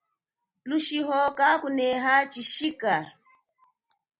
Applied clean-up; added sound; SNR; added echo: none; none; none; none.